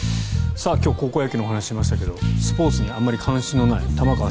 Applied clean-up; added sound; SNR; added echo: none; Bass guitar; 0 dB; none.